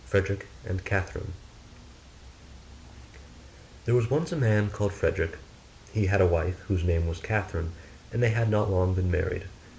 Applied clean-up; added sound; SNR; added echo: none; none; none; none.